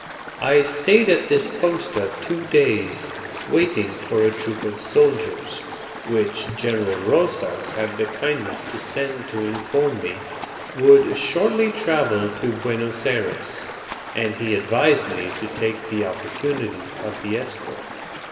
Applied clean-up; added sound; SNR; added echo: none; Stream; 12 dB; reverberation time 2.4 s.